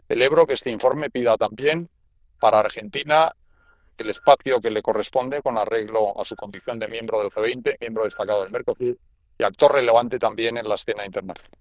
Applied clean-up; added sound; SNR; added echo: neural diffusion model UNIVERSE++.